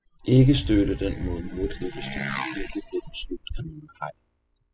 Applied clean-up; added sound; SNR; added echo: classical method spectral subtraction.